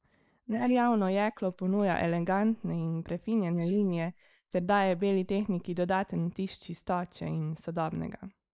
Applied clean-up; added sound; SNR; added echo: neural mask model Resemble Enhance denoiser.